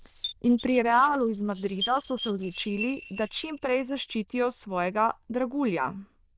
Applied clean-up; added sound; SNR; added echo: neural diffusion model UNIVERSE++.